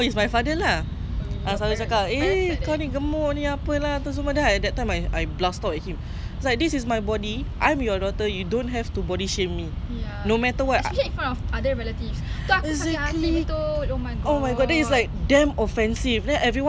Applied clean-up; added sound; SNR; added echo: none; none; none; none.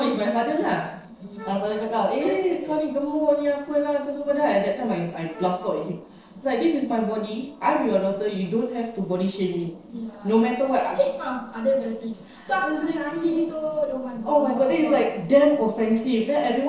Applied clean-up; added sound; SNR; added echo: neural separator model SepFormer DNS4.